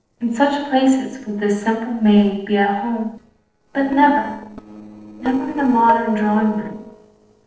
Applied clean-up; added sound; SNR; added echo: neural separator model SepFormer DNS4.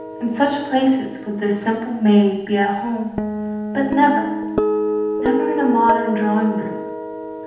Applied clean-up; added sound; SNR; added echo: none; Guitar; 5 dB; reverberation time 0.9 s.